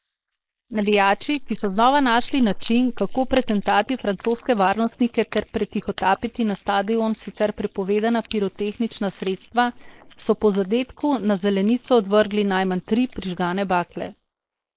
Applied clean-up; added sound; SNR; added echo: neural mask model Resemble Enhance denoiser.